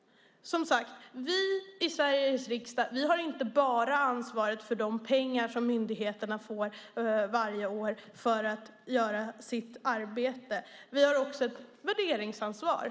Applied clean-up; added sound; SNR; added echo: none; none; none; none.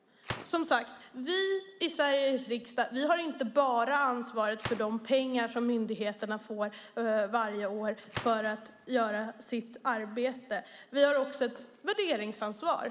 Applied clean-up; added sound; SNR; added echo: none; Gunshot, gunfire; 18 dB; none.